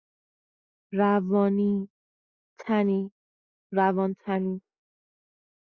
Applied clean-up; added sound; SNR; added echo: neural mask model DeepFilterNet 3.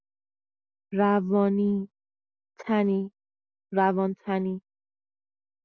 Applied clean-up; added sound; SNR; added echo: none; none; none; none.